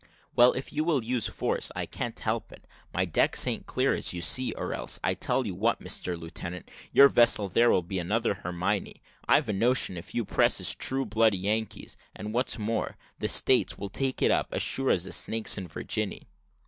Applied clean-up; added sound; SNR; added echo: none; none; none; none.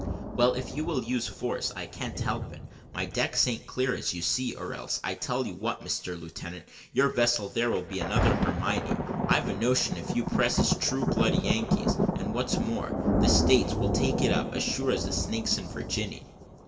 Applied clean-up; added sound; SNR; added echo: none; Thunder; 1 dB; reverberation time 0.8 s.